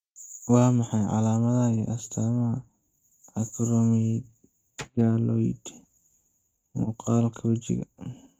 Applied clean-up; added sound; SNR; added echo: neural mask model RNNoise.